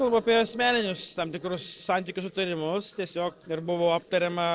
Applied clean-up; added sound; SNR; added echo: neural separator model SepFormer DNS4.